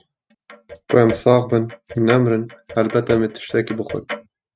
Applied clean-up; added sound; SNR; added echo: neural mask model RNNoise.